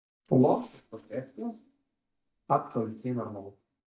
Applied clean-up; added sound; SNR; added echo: neural mask model DeepFilterNet 3.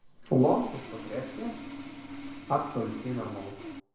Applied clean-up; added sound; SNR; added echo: none; Sawing; 11 dB; reverberation time 0.7 s.